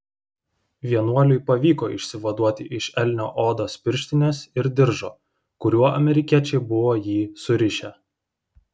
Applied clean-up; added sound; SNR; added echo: none; none; none; none.